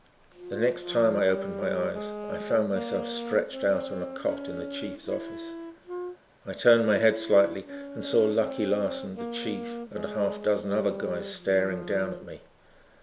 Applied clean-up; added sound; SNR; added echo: none; Wind instrument, woodwind instrument; 10 dB; none.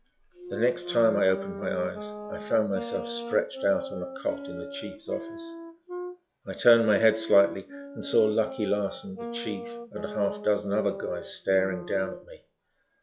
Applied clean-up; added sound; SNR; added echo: classical method log-MMSE.